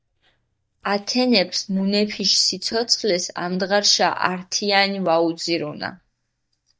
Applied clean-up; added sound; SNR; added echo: neural mask model DeepFilterNet 3.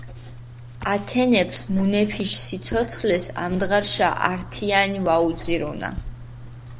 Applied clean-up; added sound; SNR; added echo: none; Writing; 13 dB; none.